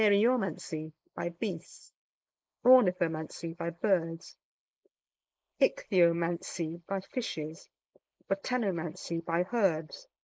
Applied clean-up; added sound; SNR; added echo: neural mask model Resemble Enhance denoiser.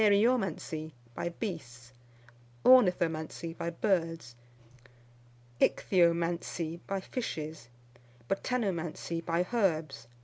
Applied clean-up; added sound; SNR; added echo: none; none; none; none.